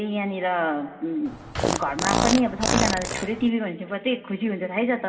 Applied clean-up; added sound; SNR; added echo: none; Fart; 0 dB; reverberation time 1.6 s.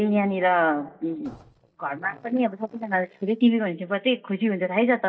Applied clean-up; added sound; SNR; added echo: neural mask model DeepFilterNet 3.